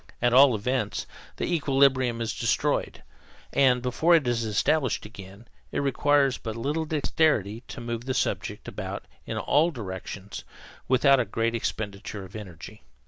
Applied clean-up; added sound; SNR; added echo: none; none; none; none.